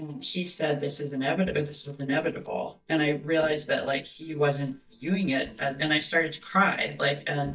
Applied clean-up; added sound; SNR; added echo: neural mask model DeepFilterNet 3.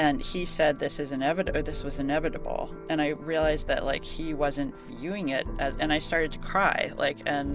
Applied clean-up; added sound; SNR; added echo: none; none; none; none.